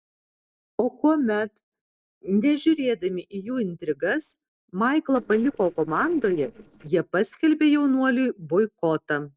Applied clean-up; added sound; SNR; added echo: neural separator model SepFormer DNS4.